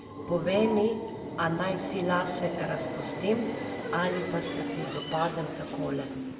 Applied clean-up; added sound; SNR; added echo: none; Subway, metro, underground; 4 dB; reverberation time 0.6 s.